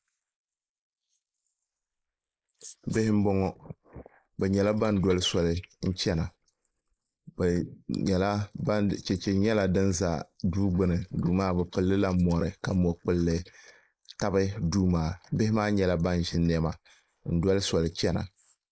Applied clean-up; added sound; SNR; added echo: neural mask model Resemble Enhance denoiser.